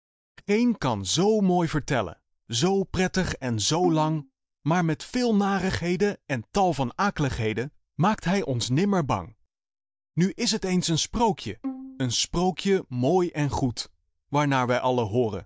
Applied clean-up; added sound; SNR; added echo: neural mask model DeepFilterNet 3.